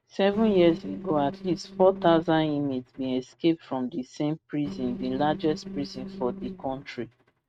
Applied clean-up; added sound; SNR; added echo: neural mask model RNNoise.